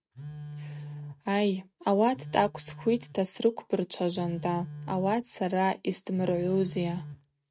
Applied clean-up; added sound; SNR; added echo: neural mask model RNNoise.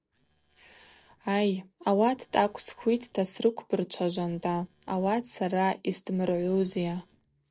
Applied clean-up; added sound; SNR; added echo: neural separator model SepFormer DNS4.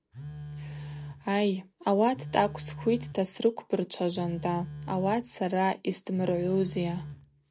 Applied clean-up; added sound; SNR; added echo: none; Telephone; 13 dB; none.